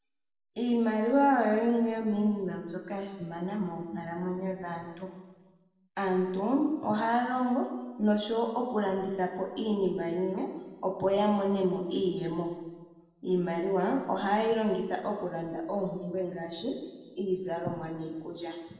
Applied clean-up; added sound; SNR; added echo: none; none; none; reverberation time 1.2 s.